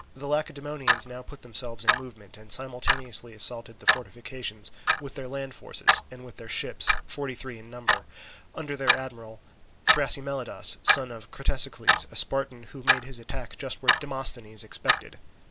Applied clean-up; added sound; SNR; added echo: none; Clock; -2 dB; none.